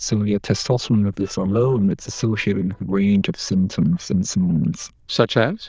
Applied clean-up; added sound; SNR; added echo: neural diffusion model UNIVERSE++.